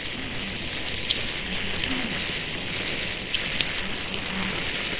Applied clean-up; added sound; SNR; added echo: neural separator model SepFormer WHAMR!.